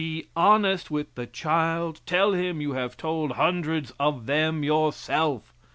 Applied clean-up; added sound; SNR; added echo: none; none; none; none.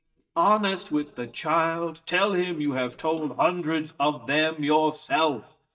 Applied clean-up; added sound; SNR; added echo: neural mask model DeepFilterNet 3.